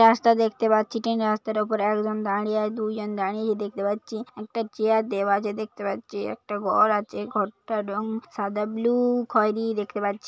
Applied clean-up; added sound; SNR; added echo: none; none; none; none.